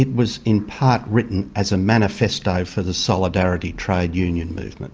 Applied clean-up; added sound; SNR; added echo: none; none; none; none.